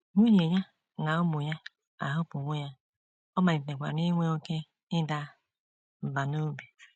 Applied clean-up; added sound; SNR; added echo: none; none; none; none.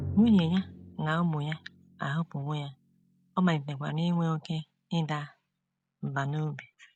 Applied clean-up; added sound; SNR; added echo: none; Drum; 16 dB; none.